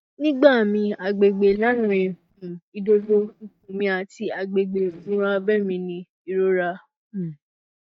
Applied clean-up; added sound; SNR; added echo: neural mask model DeepFilterNet 3.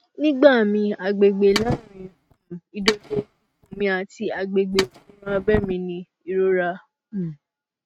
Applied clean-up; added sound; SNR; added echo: neural mask model RNNoise.